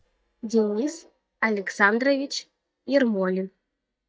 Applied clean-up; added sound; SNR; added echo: neural mask model DeepFilterNet 3.